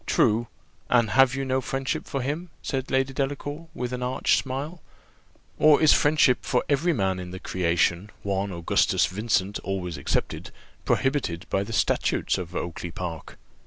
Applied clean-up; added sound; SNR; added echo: none; none; none; none.